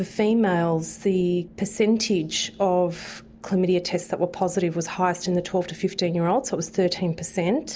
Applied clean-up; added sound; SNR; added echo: none; none; none; none.